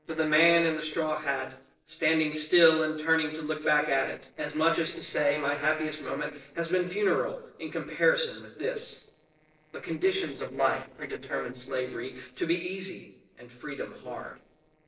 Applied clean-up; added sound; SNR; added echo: neural separator model SepFormer DNS4.